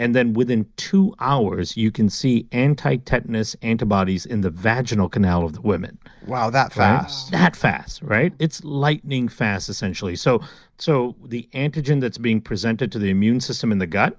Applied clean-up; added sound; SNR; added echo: none; none; none; none.